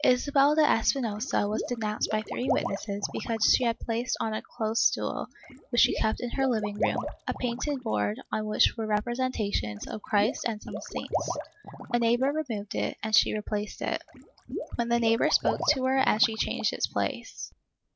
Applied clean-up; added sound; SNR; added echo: none; Water / Liquid; 10 dB; none.